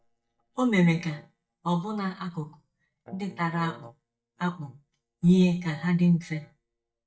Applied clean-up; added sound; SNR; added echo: neural mask model DeepFilterNet 3.